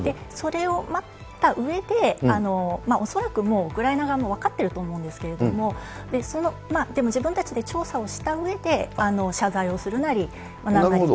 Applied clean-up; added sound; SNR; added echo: none; none; none; none.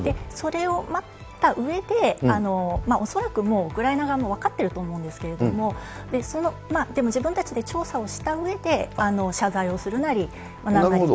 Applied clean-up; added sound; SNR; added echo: none; Bass drum; 16 dB; none.